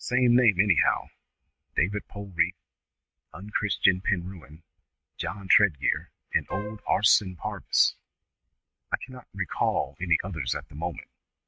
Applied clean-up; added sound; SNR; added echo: neural mask model RNNoise.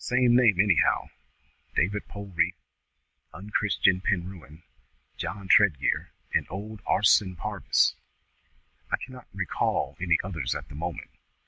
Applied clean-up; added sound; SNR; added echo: none; none; none; none.